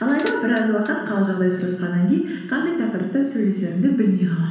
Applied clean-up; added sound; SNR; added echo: none; Bell / Doorbell; 19 dB; reverberation time 1.1 s.